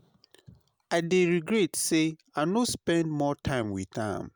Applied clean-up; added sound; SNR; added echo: none; none; none; none.